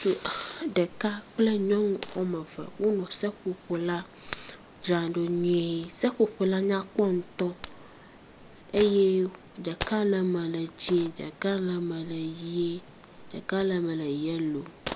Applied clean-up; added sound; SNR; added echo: none; Coin (dropping); 13 dB; none.